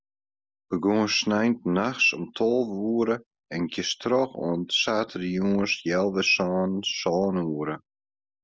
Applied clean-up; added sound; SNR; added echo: none; none; none; none.